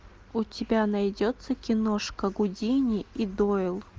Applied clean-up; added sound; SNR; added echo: none; none; none; none.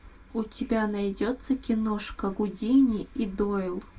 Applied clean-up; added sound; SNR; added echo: none; none; none; reverberation time 0.1 s.